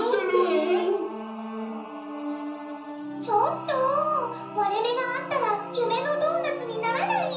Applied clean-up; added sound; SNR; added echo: none; none; none; reverberation time 1.2 s.